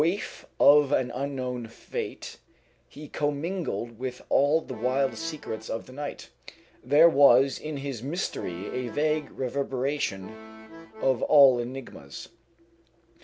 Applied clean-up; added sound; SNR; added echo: none; Accordion; 15 dB; none.